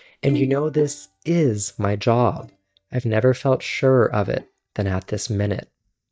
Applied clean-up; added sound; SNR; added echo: neural mask model DeepFilterNet 3.